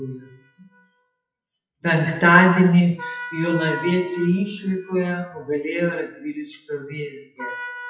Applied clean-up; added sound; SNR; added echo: classical method WPE with log-MMSE.